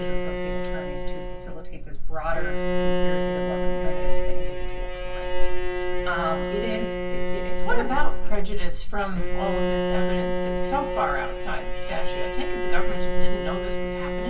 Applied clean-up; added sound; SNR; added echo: none; Bowed string instrument; 9 dB; reverberation time 0.1 s.